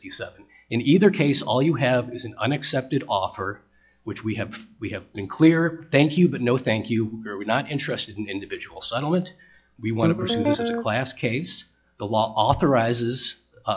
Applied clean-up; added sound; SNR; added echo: classical method log-MMSE.